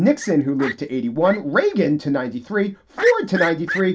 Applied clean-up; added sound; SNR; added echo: none; Fowl; 12 dB; reverberation time 0.2 s.